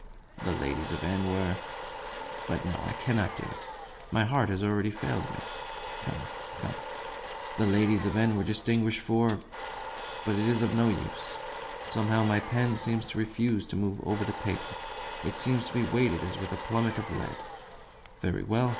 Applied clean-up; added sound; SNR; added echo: none; Domestic sounds, home sounds + Tambourine; 9 dB; none.